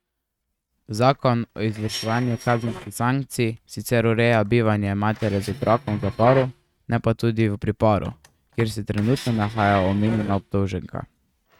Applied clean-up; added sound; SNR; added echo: neural mask model RNNoise.